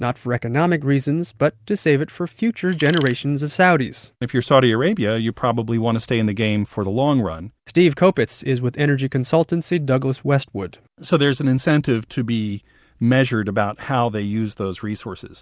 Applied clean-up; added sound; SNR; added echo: none; Tools; 15 dB; none.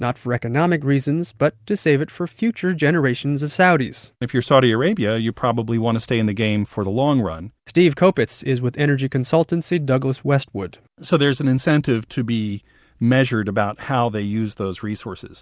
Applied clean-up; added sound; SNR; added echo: none; none; none; none.